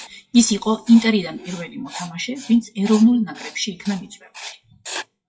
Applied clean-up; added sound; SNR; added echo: classical method WPE with log-MMSE.